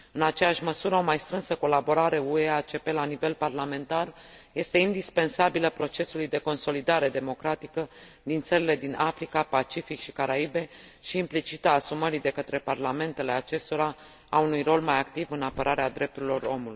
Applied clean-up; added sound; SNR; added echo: none; none; none; none.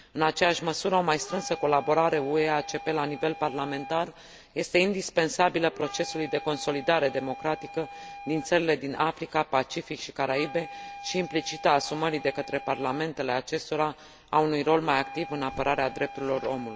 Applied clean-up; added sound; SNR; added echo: none; Wind instrument, woodwind instrument; 16 dB; none.